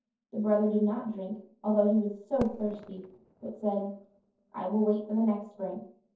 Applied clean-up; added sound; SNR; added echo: neural separator model SepFormer DNS4.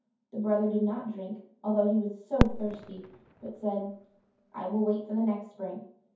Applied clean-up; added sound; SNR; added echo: none; Fireworks; 3 dB; reverberation time 0.6 s.